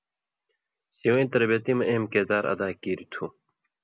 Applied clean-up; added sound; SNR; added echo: none; none; none; none.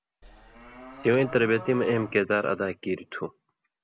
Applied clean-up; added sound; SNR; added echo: none; Livestock, farm animals, working animals; 16 dB; none.